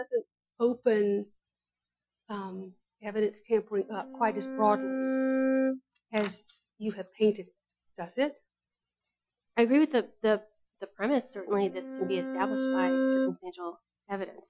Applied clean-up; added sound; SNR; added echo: classical method Wiener filter.